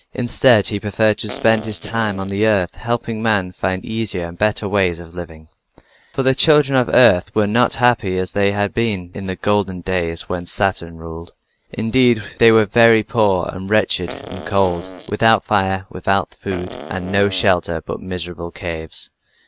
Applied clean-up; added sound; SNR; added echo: neural mask model RNNoise.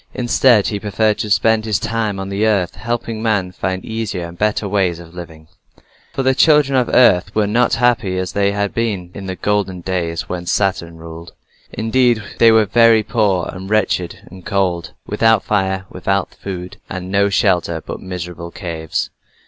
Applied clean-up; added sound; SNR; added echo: none; none; none; none.